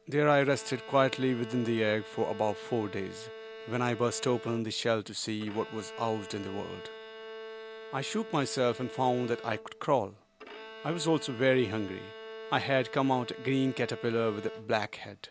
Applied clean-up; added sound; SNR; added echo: none; Bowed string instrument; 14 dB; none.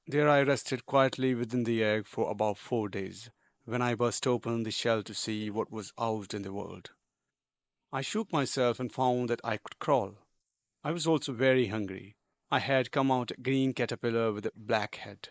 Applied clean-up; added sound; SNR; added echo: neural mask model Resemble Enhance denoiser.